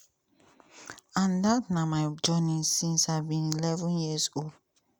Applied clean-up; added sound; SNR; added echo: none; none; none; none.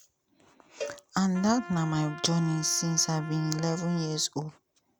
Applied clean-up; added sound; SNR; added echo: none; Trumpet + Cowbell; 14 dB; none.